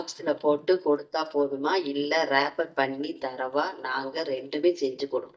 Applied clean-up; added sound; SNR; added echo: neural mask model DeepFilterNet 3.